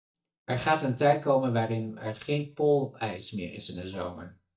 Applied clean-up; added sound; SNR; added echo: neural mask model DeepFilterNet 3.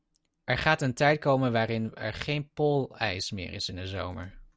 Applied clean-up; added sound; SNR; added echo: none; none; none; none.